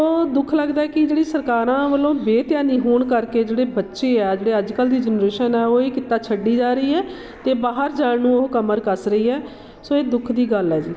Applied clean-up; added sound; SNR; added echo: none; none; none; none.